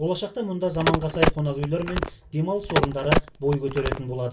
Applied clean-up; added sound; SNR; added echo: none; Telephone; -1 dB; reverberation time 0.2 s.